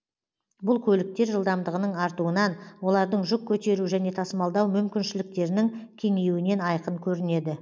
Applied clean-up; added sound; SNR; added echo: none; none; none; none.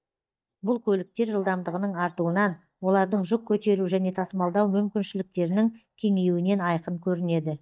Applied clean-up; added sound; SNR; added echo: neural mask model DeepFilterNet 3.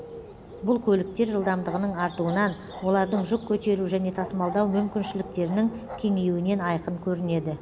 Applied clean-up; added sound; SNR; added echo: none; Bark + Bird; 14 dB; none.